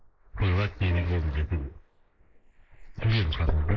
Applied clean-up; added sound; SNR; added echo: neural mask model Resemble Enhance denoiser.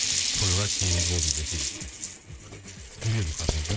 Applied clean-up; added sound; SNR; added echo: neural mask model RNNoise.